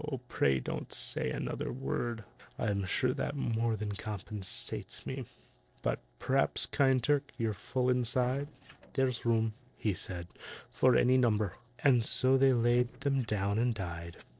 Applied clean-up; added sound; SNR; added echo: neural separator model SepFormer DNS4.